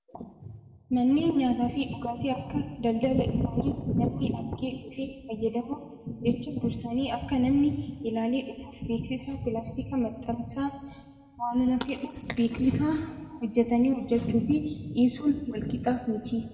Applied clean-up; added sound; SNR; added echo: none; none; none; reverberation time 1.5 s.